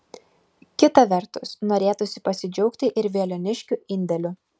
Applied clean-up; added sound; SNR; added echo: none; none; none; none.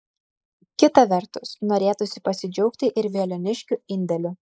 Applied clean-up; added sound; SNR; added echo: neural mask model Resemble Enhance denoiser.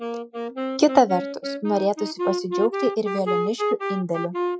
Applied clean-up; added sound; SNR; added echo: classical method Wiener filter.